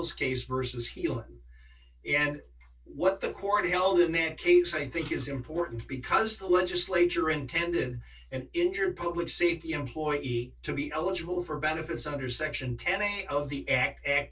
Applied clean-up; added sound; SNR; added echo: none; none; none; reverberation time 0.2 s.